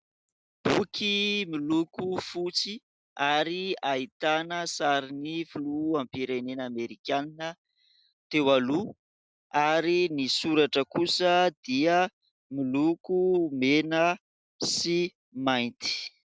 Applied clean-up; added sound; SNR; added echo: none; none; none; none.